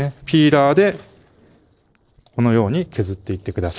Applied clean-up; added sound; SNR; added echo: neural separator model SepFormer DNS4.